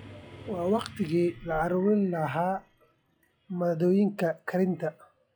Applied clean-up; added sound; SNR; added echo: classical method log-MMSE.